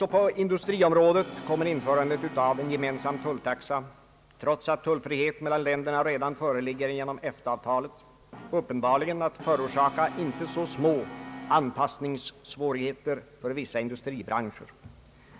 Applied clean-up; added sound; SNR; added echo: none; Brass instrument; 17 dB; none.